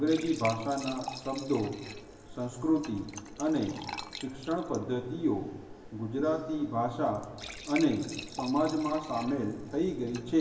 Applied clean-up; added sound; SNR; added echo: none; Fill (with liquid) / Trickle, dribble / Glass; 14 dB; reverberation time 1.1 s.